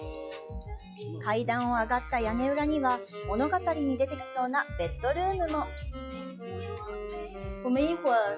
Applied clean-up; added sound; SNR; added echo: classical method log-MMSE.